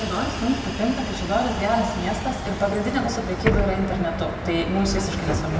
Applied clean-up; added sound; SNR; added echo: none; Bus; 5 dB; reverberation time 2.2 s.